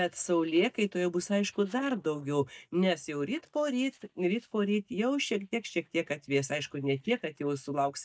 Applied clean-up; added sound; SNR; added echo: neural mask model DeepFilterNet 3.